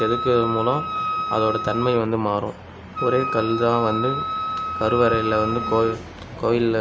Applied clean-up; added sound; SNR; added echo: none; Wind instrument, woodwind instrument; 5 dB; none.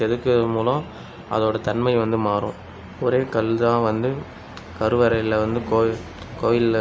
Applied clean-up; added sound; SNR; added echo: none; none; none; none.